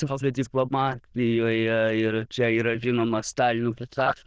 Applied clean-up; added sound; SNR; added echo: neural diffusion model UNIVERSE++.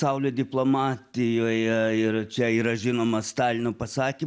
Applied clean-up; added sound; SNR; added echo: none; none; none; none.